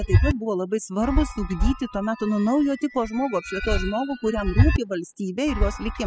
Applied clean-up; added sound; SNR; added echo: classical method spectral subtraction.